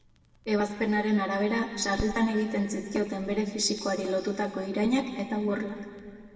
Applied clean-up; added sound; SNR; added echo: none; Crackle; 19 dB; reverberation time 2.2 s.